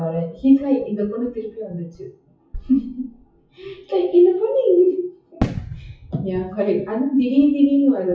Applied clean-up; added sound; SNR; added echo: classical method WPE with log-MMSE.